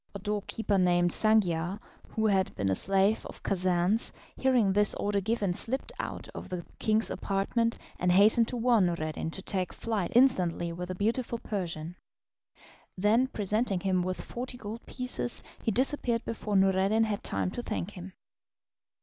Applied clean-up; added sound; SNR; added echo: none; none; none; none.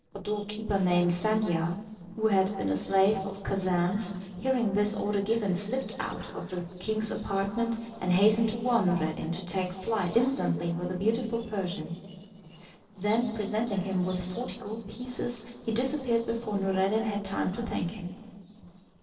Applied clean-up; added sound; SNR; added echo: neural separator model SepFormer DNS4.